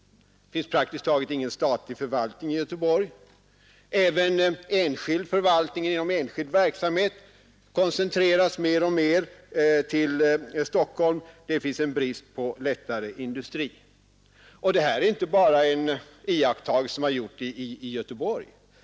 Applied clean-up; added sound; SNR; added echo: none; none; none; none.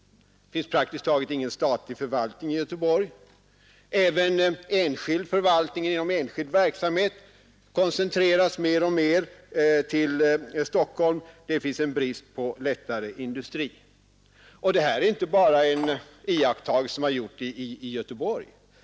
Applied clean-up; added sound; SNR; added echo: none; Cutlery, silverware; 17 dB; none.